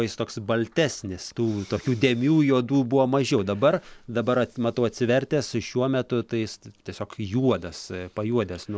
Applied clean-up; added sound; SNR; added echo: none; none; none; none.